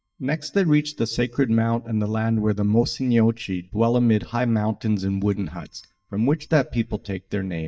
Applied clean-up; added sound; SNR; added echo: neural mask model DeepFilterNet 3.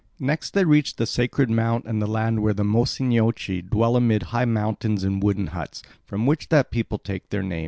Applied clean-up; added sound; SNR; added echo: none; none; none; none.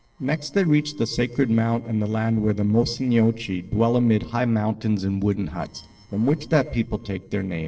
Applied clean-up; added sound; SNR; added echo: neural separator model SepFormer DNS4.